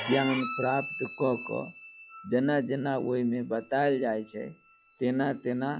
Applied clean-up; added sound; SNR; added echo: classical method log-MMSE.